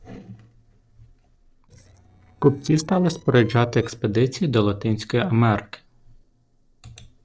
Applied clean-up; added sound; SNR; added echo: neural separator model SepFormer DNS4.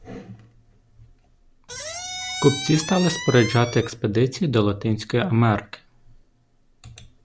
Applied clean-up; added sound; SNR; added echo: none; Squeak; 8 dB; none.